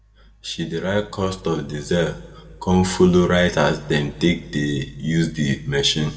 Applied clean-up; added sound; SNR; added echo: none; none; none; reverberation time 1.0 s.